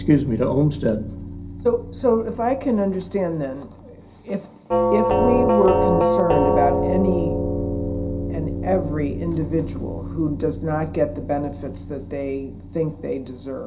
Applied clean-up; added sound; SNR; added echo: none; Doorbell; 1 dB; reverberation time 0.3 s.